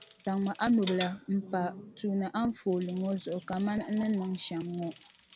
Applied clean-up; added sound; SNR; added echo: none; Bicycle; 17 dB; none.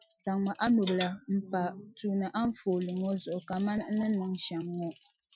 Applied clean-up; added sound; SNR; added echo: classical method Wiener filter.